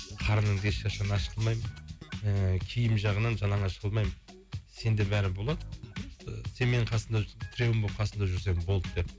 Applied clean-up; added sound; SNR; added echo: none; none; none; none.